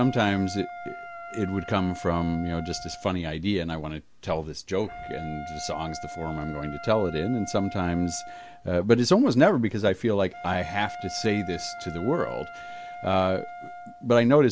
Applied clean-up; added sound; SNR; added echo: none; Wind instrument, woodwind instrument; 14 dB; none.